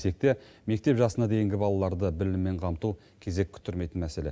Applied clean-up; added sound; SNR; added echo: none; none; none; none.